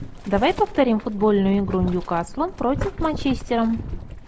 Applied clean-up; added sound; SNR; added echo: none; Boiling; 11 dB; none.